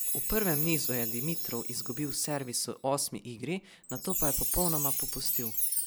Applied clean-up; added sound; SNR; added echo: none; Chime; -1 dB; none.